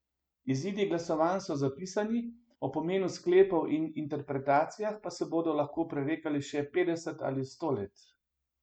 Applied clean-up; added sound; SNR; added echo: none; none; none; none.